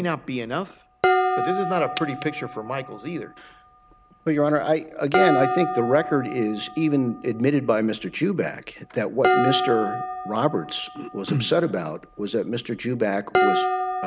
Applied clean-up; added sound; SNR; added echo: none; Dishes, pots, and pans; 3 dB; none.